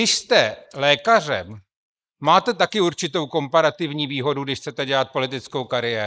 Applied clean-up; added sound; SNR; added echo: neural mask model Resemble Enhance denoiser.